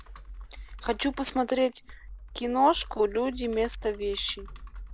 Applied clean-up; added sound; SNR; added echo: none; Computer keyboard; 14 dB; none.